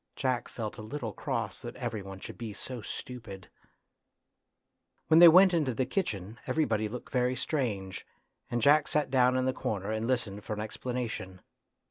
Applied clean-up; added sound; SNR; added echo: none; none; none; none.